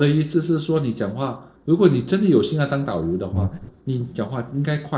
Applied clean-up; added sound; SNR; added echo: neural separator model SepFormer DNS4.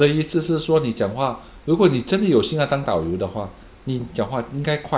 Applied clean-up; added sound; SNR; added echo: none; none; none; none.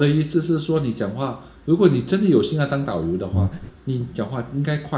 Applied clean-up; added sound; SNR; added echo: none; Breathing; 2 dB; reverberation time 0.4 s.